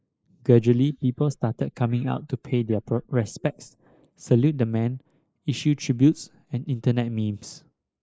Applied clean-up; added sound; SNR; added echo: neural mask model Resemble Enhance denoiser.